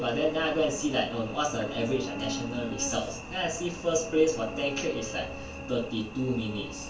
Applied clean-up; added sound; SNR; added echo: none; Cricket / Buzz; 11 dB; reverberation time 0.3 s.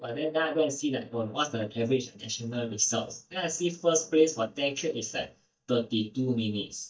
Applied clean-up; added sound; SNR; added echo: neural mask model DeepFilterNet 3.